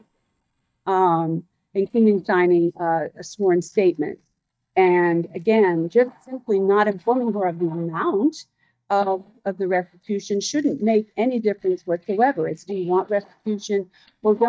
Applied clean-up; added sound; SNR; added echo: neural mask model DeepFilterNet 3.